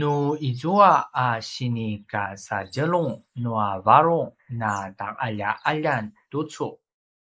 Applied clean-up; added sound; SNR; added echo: neural mask model Resemble Enhance denoiser.